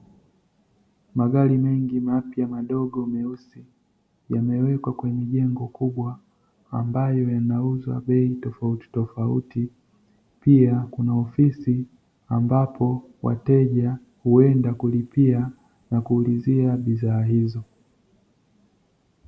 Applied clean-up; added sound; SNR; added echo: none; none; none; none.